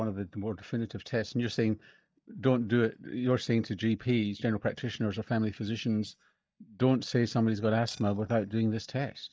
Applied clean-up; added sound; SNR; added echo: neural mask model DeepFilterNet 3.